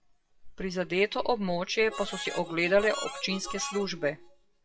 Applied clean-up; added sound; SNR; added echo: classical method WPE with log-MMSE.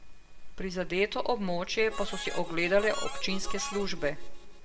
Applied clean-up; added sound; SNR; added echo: none; Harmonica; 12 dB; reverberation time 1.7 s.